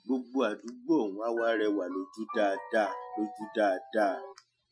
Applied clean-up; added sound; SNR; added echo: classical method Wiener filter.